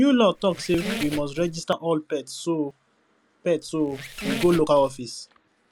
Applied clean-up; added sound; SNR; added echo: none; Squeak; 10 dB; none.